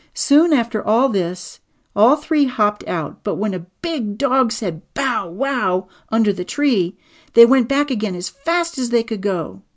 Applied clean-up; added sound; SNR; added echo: none; none; none; none.